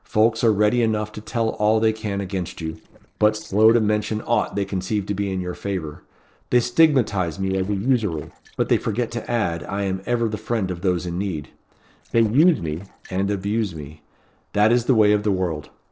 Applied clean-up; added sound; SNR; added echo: neural separator model SepFormer DNS4.